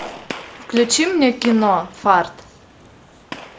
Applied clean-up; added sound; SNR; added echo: none; Gunshot, gunfire; 15 dB; none.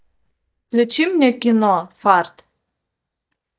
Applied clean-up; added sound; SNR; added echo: neural mask model DeepFilterNet 3.